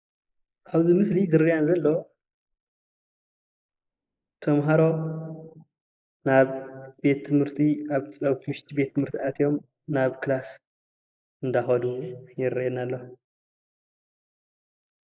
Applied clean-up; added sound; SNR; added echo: neural mask model Resemble Enhance denoiser.